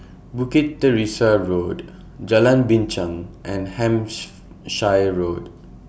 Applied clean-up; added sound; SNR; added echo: none; none; none; none.